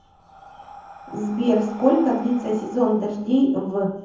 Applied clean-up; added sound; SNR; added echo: none; Breathing; 18 dB; reverberation time 0.7 s.